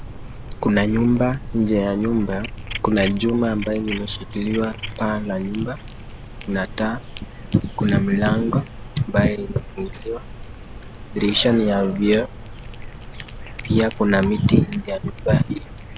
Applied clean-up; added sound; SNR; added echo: none; Cat; 12 dB; none.